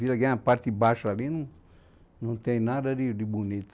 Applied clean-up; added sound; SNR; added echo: none; none; none; none.